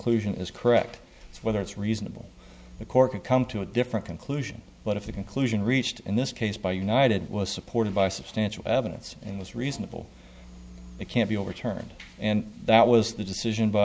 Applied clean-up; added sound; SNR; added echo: none; none; none; none.